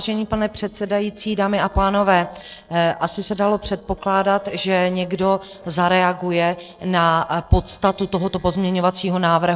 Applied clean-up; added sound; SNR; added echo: neural separator model SepFormer DNS4.